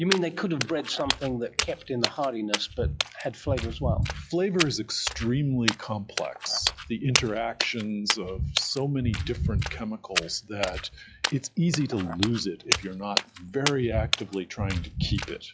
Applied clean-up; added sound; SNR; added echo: classical method log-MMSE.